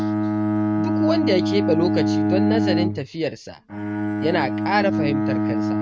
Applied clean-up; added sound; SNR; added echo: neural mask model RNNoise.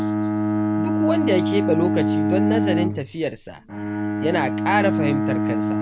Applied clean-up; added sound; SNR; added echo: none; Bowed string instrument; -3 dB; none.